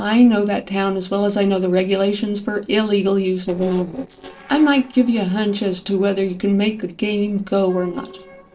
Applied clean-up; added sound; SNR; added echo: neural separator model SepFormer DNS4.